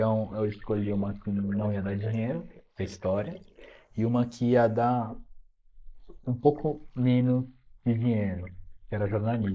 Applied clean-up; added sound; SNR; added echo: neural mask model Resemble Enhance denoiser.